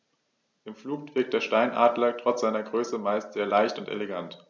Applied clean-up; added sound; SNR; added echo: none; none; none; none.